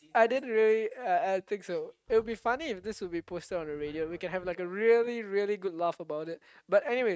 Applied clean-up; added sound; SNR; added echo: neural mask model RNNoise.